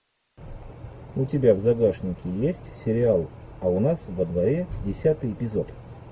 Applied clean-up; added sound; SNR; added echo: none; none; none; none.